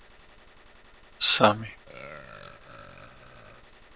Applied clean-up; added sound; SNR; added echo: none; Burping, eructation + Gunshot, gunfire; 17 dB; none.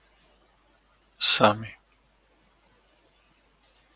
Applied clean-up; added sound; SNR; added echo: none; none; none; none.